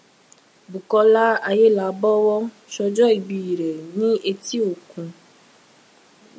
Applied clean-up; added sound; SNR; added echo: none; none; none; none.